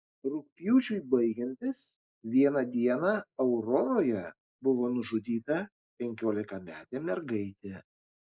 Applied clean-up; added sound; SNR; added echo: neural mask model Resemble Enhance denoiser.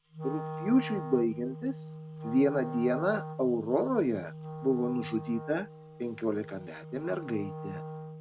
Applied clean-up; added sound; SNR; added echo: none; Wind instrument, woodwind instrument; 10 dB; none.